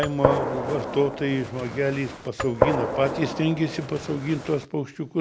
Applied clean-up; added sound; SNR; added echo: none; Gunshot, gunfire; 2 dB; none.